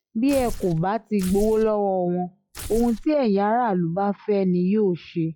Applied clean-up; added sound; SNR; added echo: classical method log-MMSE.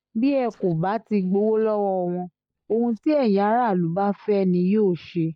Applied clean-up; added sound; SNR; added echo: neural mask model DeepFilterNet 3.